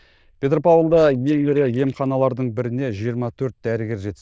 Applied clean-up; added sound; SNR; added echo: neural diffusion model UNIVERSE++.